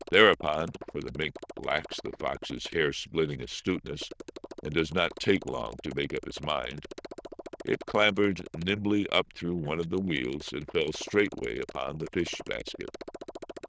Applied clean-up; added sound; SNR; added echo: neural diffusion model UNIVERSE++.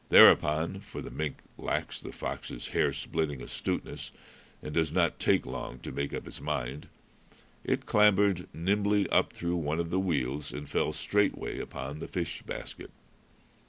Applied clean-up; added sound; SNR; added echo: none; none; none; none.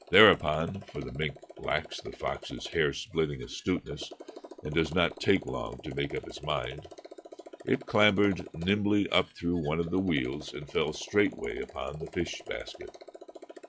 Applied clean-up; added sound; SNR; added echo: classical method log-MMSE.